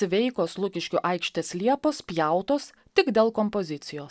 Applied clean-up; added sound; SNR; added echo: none; none; none; none.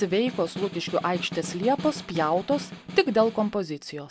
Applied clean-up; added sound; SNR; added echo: none; Snare drum; 13 dB; none.